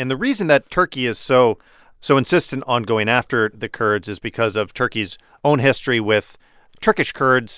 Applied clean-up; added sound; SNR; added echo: none; none; none; none.